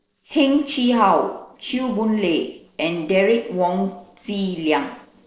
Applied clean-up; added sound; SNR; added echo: neural separator model SepFormer DNS4.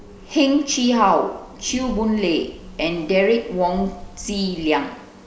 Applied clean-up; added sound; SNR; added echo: none; Wind; 19 dB; none.